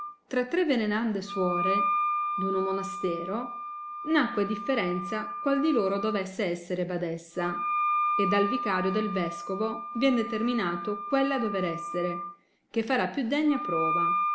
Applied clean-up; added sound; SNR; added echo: none; Wind instrument, woodwind instrument; 3 dB; none.